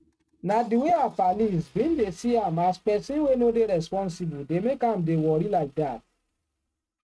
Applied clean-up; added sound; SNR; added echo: neural mask model RNNoise.